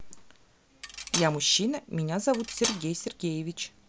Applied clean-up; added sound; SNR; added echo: none; Cutlery, silverware; 7 dB; none.